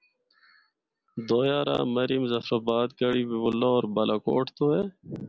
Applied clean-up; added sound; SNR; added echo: none; none; none; none.